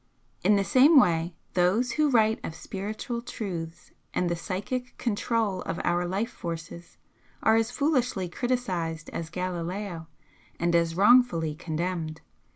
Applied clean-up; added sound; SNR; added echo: none; none; none; none.